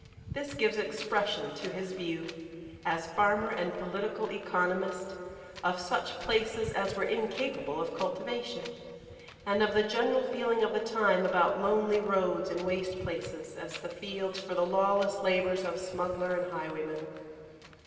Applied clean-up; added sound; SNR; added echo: none; Wind; 19 dB; reverberation time 2.6 s.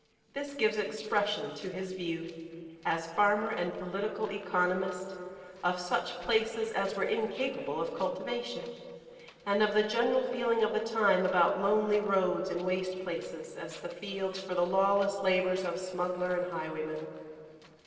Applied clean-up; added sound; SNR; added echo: neural separator model SepFormer DNS4.